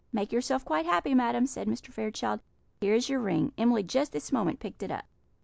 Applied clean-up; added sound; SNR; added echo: none; none; none; none.